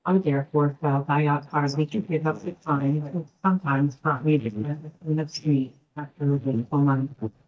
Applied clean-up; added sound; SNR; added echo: neural mask model DeepFilterNet 3.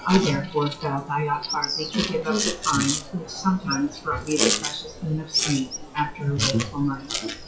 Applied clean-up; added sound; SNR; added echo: classical method WPE with log-MMSE.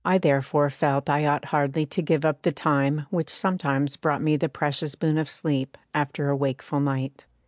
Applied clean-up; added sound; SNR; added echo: none; none; none; none.